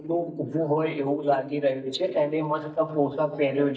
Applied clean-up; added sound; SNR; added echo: neural mask model DeepFilterNet 3.